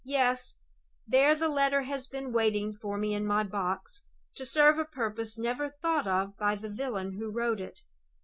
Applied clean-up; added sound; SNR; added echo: none; none; none; none.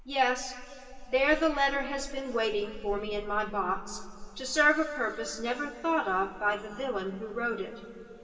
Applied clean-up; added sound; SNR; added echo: none; Rain; 14 dB; reverberation time 2.8 s.